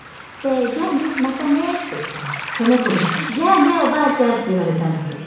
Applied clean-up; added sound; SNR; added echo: none; Waves, surf; 11 dB; reverberation time 1.1 s.